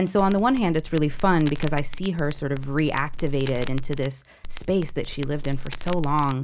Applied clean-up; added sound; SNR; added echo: none; Crackle; 4 dB; none.